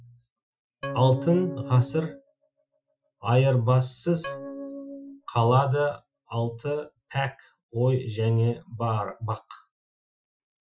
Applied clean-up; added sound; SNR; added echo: classical method Wiener filter.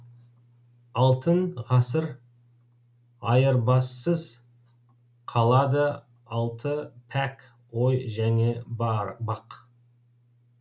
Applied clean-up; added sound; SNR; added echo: none; none; none; none.